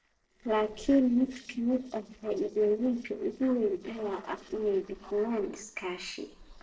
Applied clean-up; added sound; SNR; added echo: neural separator model SepFormer DNS4.